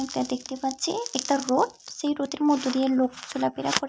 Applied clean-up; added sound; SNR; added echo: none; none; none; none.